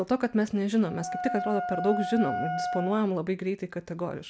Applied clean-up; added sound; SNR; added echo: none; Wind instrument, woodwind instrument; 6 dB; none.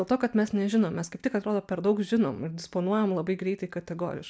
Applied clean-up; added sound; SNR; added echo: none; none; none; none.